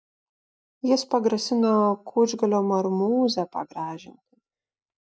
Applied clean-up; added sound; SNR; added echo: neural mask model DeepFilterNet 3.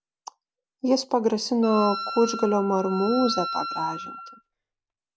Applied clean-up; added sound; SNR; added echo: none; Wind instrument, woodwind instrument; 8 dB; none.